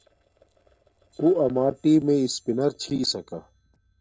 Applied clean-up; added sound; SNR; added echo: neural separator model SepFormer DNS4.